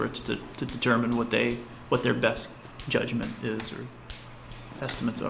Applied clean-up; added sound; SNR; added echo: none; Hands; 17 dB; none.